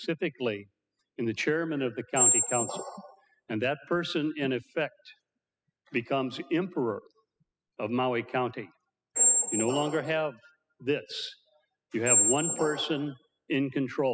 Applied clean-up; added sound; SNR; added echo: classical method spectral subtraction.